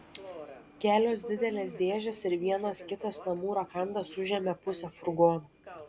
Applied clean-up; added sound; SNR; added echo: none; Subway, metro, underground; 16 dB; none.